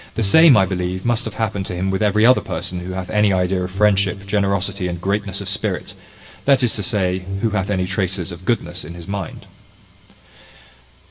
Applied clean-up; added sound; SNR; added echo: none; Bowed string instrument; 14 dB; reverberation time 0.6 s.